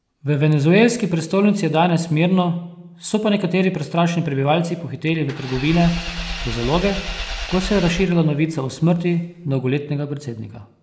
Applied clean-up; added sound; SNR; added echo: none; Engine / Vehicle; 9 dB; none.